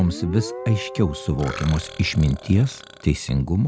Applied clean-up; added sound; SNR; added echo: none; Burping, eructation + Guitar; 14 dB; none.